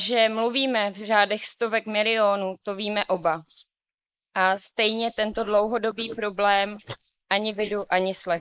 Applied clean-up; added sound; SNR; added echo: neural mask model Resemble Enhance denoiser.